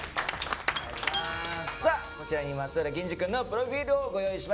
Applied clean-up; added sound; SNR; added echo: none; Shatter / Crushing + Harmonica; 11 dB; none.